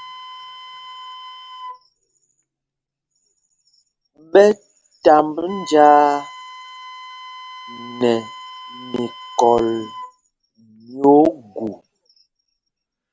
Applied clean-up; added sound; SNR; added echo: none; Wind instrument, woodwind instrument; 19 dB; none.